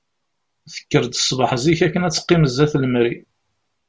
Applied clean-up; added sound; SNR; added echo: none; none; none; none.